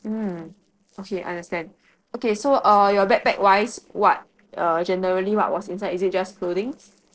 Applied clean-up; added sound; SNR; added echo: neural separator model SepFormer DNS4.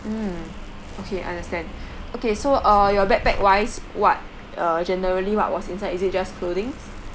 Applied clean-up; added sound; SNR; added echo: none; Zipper (clothing); 10 dB; none.